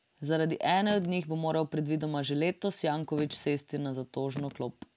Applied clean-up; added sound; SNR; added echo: none; Telephone; 19 dB; none.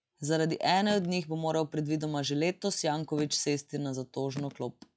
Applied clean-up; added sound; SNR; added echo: classical method log-MMSE.